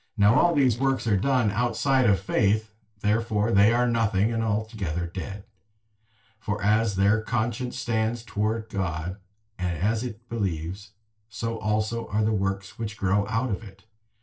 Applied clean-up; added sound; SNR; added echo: neural separator model SepFormer DNS4.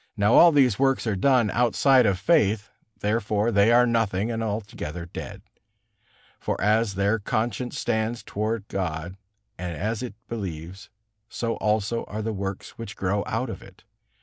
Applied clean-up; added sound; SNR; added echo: none; none; none; none.